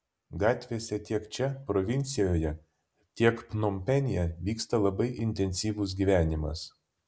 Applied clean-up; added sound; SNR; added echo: none; none; none; none.